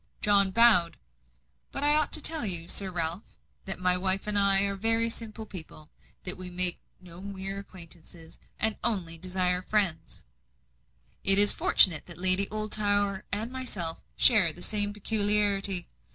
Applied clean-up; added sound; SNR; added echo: none; none; none; none.